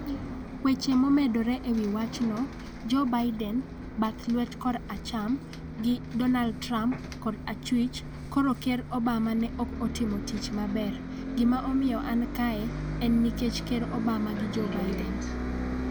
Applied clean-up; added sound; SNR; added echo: none; Bus; 6 dB; none.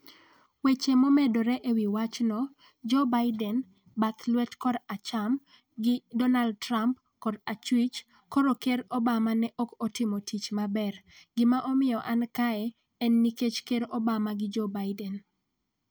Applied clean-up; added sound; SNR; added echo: none; none; none; none.